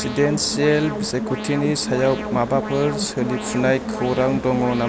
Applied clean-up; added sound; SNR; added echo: none; Alarm; 8 dB; none.